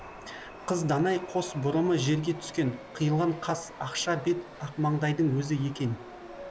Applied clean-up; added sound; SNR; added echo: none; Chatter / Subway, metro, underground; 16 dB; none.